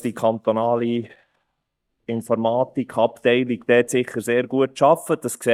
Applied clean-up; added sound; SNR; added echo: neural mask model DeepFilterNet 3.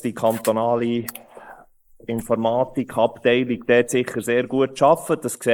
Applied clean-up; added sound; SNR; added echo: neural mask model Resemble Enhance denoiser.